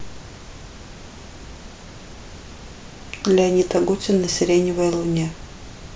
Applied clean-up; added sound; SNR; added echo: none; none; none; none.